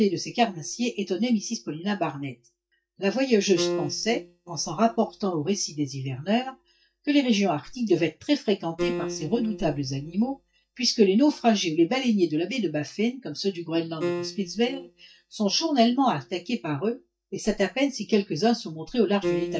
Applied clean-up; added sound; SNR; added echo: neural mask model DeepFilterNet 3.